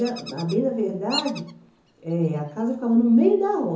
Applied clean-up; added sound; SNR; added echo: none; Bird vocalization, bird call, bird song; 17 dB; reverberation time 0.6 s.